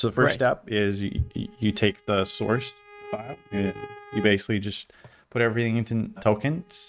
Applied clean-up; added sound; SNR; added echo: neural mask model RNNoise.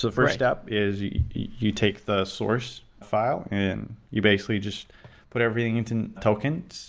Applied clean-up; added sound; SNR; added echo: none; none; none; none.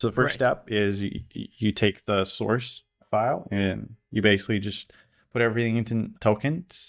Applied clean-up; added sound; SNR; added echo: neural mask model DeepFilterNet 3.